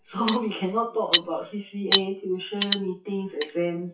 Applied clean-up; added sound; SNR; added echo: classical method WPE with log-MMSE.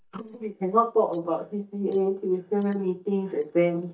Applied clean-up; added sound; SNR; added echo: neural mask model DeepFilterNet 3.